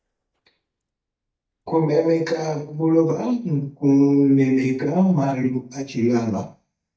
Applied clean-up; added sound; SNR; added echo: neural mask model DeepFilterNet 3.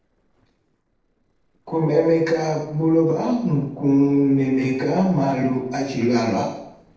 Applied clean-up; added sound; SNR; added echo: neural separator model SepFormer DNS4.